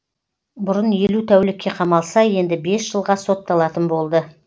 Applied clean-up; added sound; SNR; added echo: none; none; none; none.